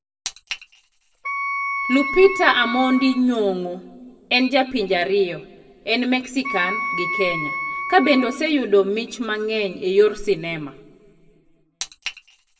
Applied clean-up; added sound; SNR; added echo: none; Wind instrument, woodwind instrument; 5 dB; reverberation time 1.2 s.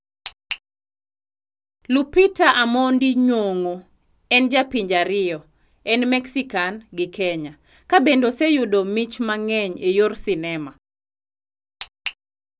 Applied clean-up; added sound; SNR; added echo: none; none; none; none.